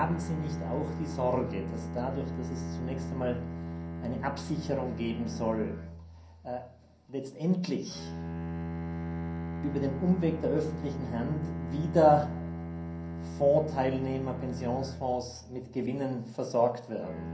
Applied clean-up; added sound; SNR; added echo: none; Bowed string instrument; 6 dB; reverberation time 0.6 s.